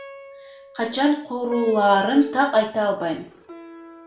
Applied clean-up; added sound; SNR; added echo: none; Plucked string instrument; 18 dB; reverberation time 0.4 s.